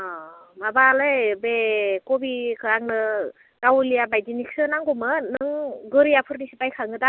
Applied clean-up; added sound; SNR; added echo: none; none; none; none.